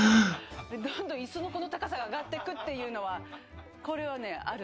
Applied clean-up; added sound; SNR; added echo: none; Gasp; -4 dB; none.